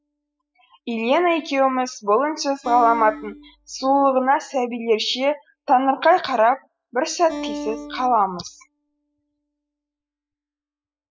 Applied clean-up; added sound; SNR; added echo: classical method spectral subtraction.